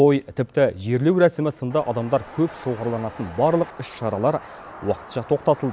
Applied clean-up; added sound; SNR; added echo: none; none; none; none.